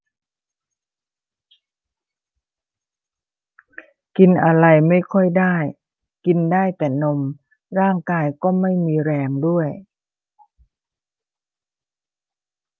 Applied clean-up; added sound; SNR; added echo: none; none; none; none.